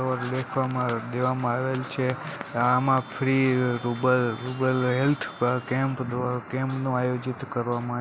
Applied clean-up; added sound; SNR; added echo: none; none; none; none.